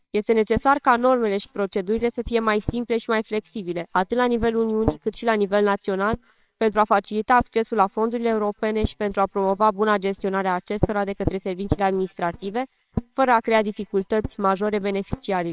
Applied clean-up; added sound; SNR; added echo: neural separator model SepFormer WHAMR!.